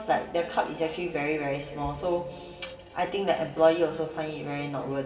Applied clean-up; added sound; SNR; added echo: none; Boom; 19 dB; reverberation time 2.8 s.